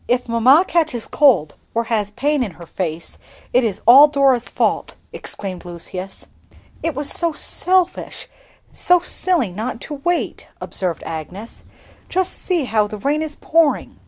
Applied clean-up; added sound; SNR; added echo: none; none; none; none.